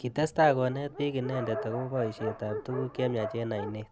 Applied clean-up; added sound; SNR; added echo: none; Dog; 9 dB; none.